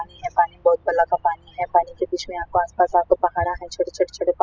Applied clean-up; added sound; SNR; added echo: classical method spectral subtraction.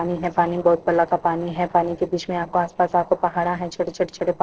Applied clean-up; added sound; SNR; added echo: neural separator model SepFormer DNS4.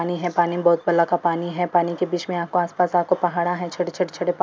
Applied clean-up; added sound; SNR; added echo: none; none; none; none.